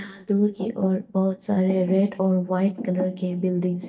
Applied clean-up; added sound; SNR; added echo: neural mask model DeepFilterNet 3.